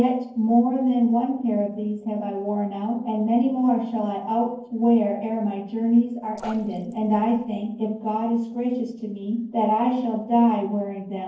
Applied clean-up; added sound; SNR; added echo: neural separator model SepFormer DNS4.